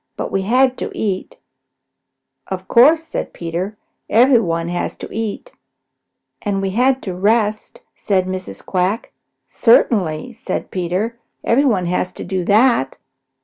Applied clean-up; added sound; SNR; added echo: none; none; none; none.